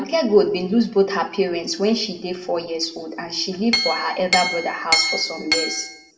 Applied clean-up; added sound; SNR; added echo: none; Chink, clink; 2 dB; reverberation time 0.6 s.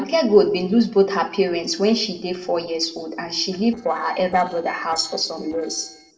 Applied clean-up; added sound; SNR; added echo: neural separator model SepFormer DNS4.